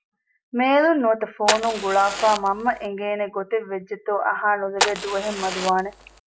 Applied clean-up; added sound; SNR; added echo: none; Fire; 5 dB; none.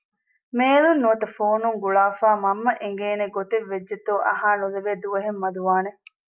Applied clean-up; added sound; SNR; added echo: none; none; none; none.